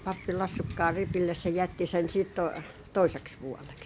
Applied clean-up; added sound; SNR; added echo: none; Wind / Ocean / Boat, Water vehicle; 11 dB; none.